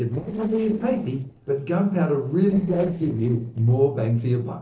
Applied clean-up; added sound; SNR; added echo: neural separator model SepFormer DNS4.